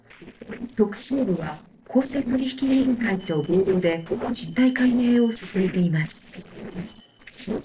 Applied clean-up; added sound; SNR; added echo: neural separator model SepFormer DNS4.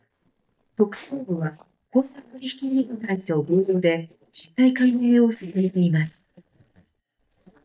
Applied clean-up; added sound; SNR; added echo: neural mask model DeepFilterNet 3.